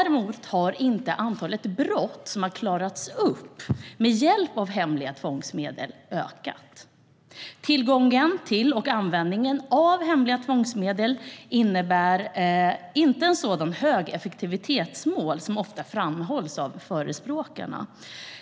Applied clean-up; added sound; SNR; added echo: none; none; none; none.